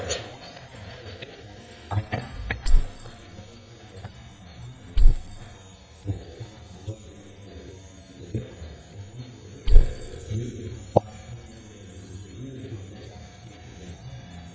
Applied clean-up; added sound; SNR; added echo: neural mask model DeepFilterNet 3.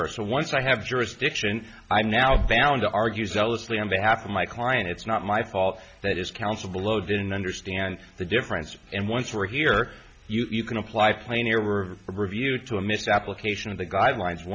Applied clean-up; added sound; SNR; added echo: none; none; none; none.